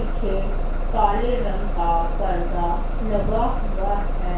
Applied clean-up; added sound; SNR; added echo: none; Bus; -4 dB; reverberation time 0.4 s.